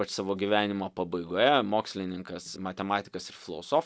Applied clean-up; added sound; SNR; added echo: none; none; none; none.